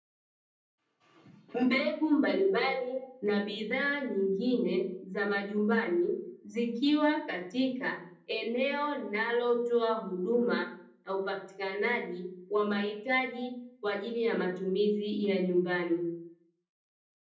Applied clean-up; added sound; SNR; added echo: none; none; none; reverberation time 0.6 s.